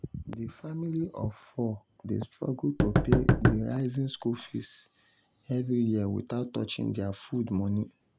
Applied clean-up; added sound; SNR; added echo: none; Knock; -4 dB; none.